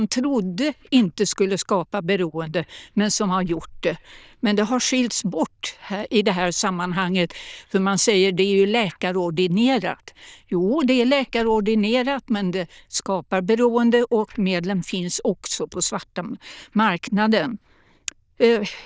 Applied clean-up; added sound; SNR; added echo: neural diffusion model UNIVERSE++.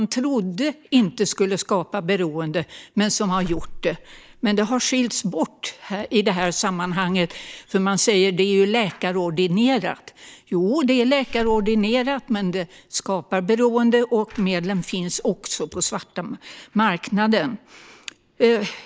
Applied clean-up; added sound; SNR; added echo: neural mask model DeepFilterNet 3.